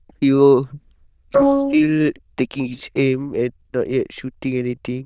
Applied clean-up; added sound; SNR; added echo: neural diffusion model UNIVERSE++.